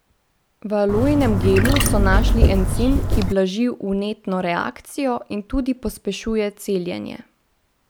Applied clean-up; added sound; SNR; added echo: none; Trickle, dribble / Chirp, tweet; -5 dB; none.